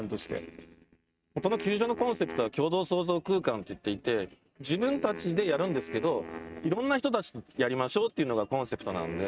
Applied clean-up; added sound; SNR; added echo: neural mask model RNNoise.